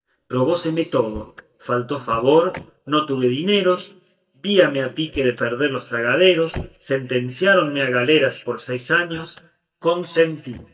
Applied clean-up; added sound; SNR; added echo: neural mask model DeepFilterNet 3.